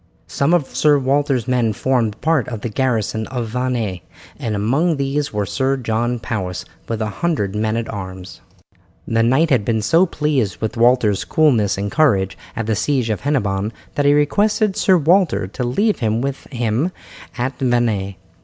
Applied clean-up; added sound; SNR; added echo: none; none; none; none.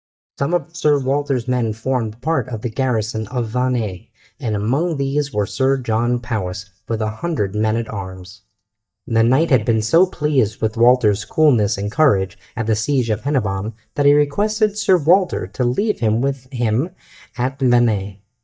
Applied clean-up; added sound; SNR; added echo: neural mask model DeepFilterNet 3.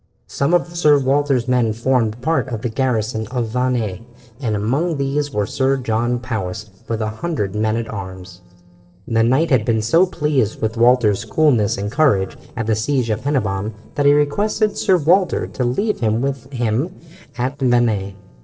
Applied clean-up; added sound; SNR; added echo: neural separator model SepFormer DNS4.